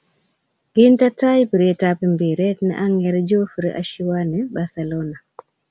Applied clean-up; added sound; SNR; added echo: none; none; none; none.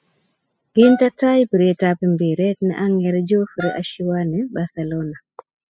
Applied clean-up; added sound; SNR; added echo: classical method spectral subtraction.